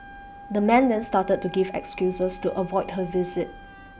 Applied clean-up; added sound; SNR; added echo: none; Wind instrument, woodwind instrument; 17 dB; none.